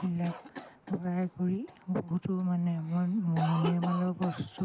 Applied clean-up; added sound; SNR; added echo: none; Cough; 12 dB; none.